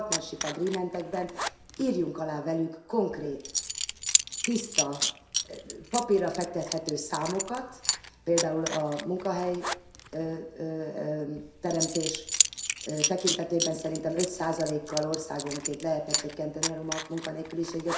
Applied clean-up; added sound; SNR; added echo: none; Coin (dropping) / Zipper (clothing); 2 dB; reverberation time 0.7 s.